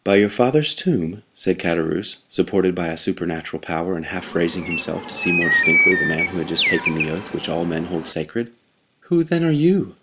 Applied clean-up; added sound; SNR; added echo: none; Bird; 1 dB; none.